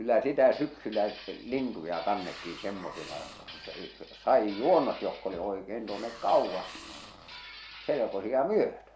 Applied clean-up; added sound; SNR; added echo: none; Hiss + Glass; 17 dB; none.